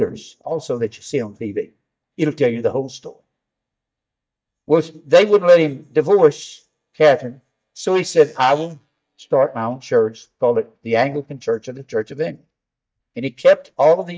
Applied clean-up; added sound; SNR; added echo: neural mask model DeepFilterNet 3.